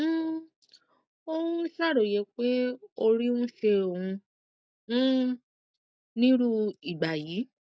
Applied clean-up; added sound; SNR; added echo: none; none; none; none.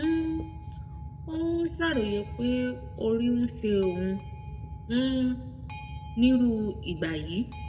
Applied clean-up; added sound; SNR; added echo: none; Boat, Water vehicle; 11 dB; reverberation time 1.0 s.